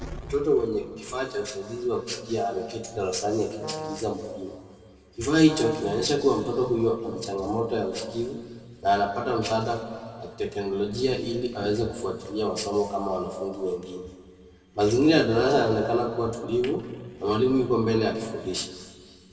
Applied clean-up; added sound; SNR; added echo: none; Brass instrument; 11 dB; reverberation time 2.0 s.